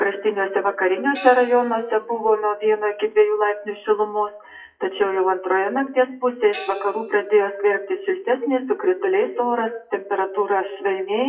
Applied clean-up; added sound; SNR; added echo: classical method WPE with log-MMSE.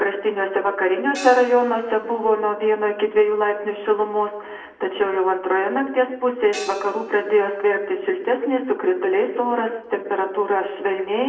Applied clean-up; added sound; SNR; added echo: neural separator model SepFormer DNS4.